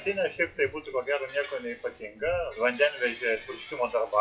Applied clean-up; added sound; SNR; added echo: classical method WPE with log-MMSE.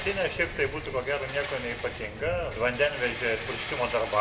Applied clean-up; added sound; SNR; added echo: none; Rattle; 10 dB; reverberation time 1.1 s.